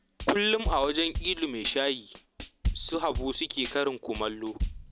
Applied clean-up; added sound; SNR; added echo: none; Tambourine / Drum / Drum kit; 6 dB; none.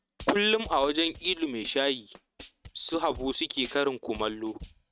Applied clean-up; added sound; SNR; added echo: neural mask model RNNoise.